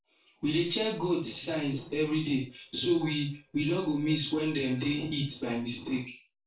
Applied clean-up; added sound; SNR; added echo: neural separator model SepFormer DNS4.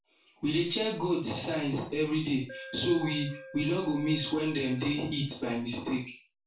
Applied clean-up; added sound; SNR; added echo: none; Alarm; 17 dB; reverberation time 0.3 s.